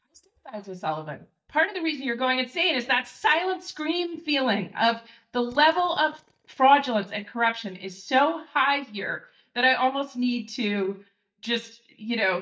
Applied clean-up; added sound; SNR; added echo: neural mask model DeepFilterNet 3.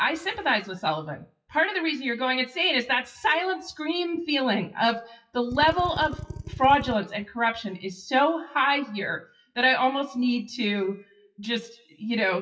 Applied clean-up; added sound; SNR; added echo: classical method WPE with log-MMSE.